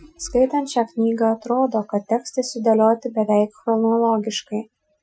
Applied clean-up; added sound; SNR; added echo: classical method Wiener filter.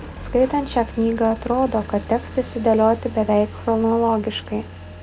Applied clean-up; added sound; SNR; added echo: none; Engine; 14 dB; none.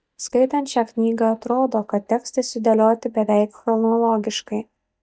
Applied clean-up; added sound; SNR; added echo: neural mask model DeepFilterNet 3.